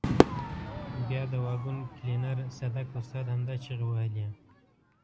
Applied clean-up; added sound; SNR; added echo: none; Crowd / Fireworks; 0 dB; none.